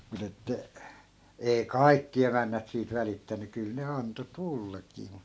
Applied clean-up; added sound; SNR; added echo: none; none; none; none.